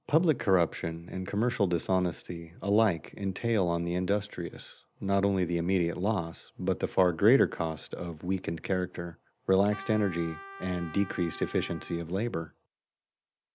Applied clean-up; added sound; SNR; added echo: none; Trumpet; 17 dB; none.